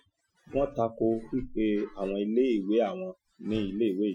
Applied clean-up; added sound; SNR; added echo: classical method Wiener filter.